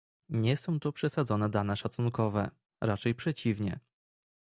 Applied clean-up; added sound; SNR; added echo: none; none; none; none.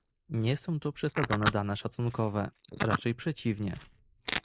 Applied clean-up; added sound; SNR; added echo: neural mask model Resemble Enhance denoiser.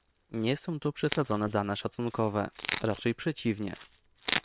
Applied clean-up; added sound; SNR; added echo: neural separator model SepFormer WHAM!.